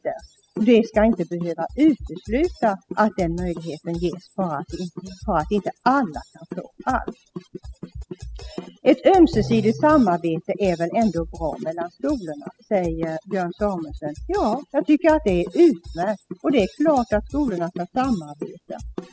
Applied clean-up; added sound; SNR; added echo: classical method spectral subtraction.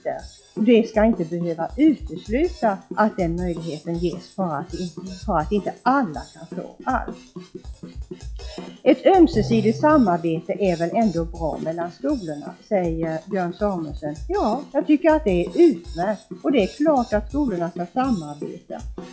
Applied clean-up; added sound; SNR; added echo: classical method log-MMSE.